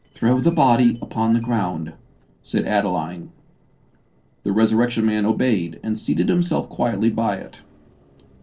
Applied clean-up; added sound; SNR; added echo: neural separator model SepFormer DNS4.